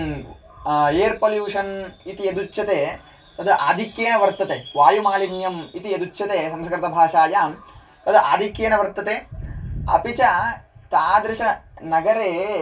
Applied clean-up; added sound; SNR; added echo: none; none; none; reverberation time 0.2 s.